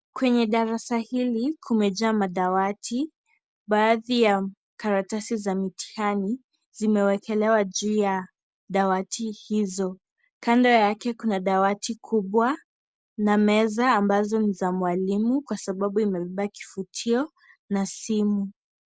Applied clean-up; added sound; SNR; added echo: none; none; none; none.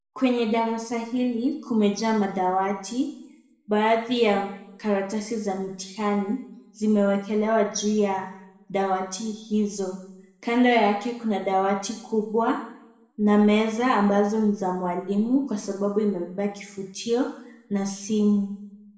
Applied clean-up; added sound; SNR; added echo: none; none; none; reverberation time 0.7 s.